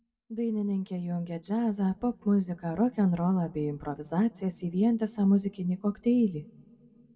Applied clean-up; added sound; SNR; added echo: none; none; none; reverberation time 1.1 s.